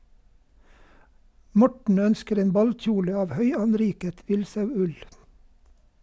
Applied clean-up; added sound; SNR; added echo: none; none; none; none.